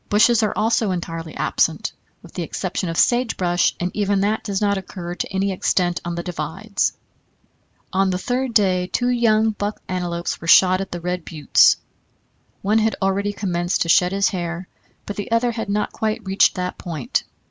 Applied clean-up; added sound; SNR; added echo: none; none; none; none.